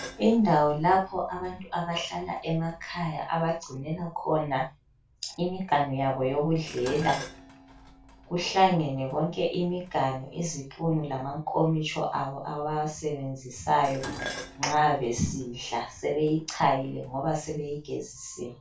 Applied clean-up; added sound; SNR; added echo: none; Dishes, pots, and pans; 18 dB; reverberation time 0.2 s.